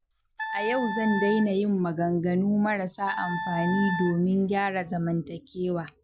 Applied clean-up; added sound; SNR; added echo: none; Wind instrument, woodwind instrument; 7 dB; none.